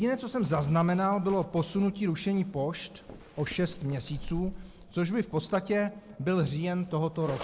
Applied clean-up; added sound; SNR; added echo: none; Zipper (clothing); 17 dB; none.